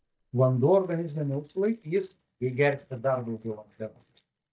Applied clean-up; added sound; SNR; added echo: neural mask model DeepFilterNet 3.